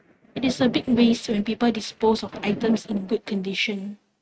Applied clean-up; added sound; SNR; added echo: neural mask model RNNoise.